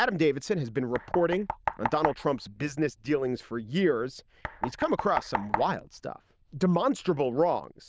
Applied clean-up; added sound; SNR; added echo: neural diffusion model UNIVERSE++.